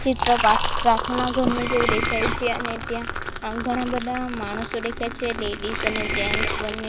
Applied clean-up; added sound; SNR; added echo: none; Mechanisms + Liquid; 1 dB; none.